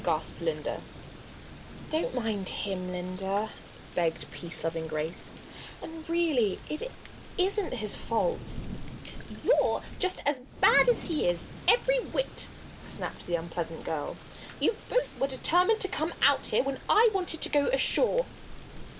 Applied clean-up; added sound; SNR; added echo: none; Thunder / Rain; 13 dB; none.